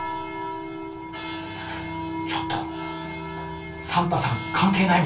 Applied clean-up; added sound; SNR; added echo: none; Engine starting; 19 dB; reverberation time 0.2 s.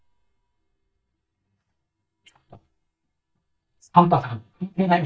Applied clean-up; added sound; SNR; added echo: neural mask model DeepFilterNet 3.